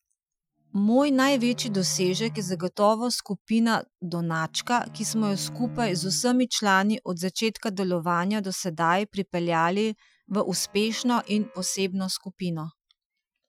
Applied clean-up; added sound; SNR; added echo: classical method Wiener filter.